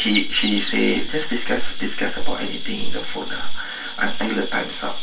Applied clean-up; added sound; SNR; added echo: none; Chirp, tweet; 14 dB; reverberation time 0.2 s.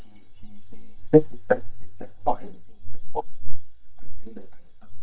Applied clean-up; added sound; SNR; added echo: neural mask model DeepFilterNet 3.